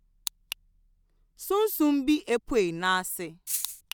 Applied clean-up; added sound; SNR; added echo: none; Rattle (instrument); 4 dB; none.